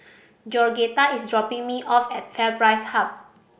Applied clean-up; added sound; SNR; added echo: none; none; none; none.